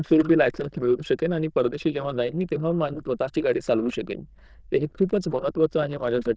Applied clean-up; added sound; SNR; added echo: neural diffusion model UNIVERSE++.